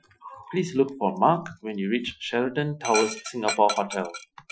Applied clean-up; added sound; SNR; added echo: classical method Wiener filter.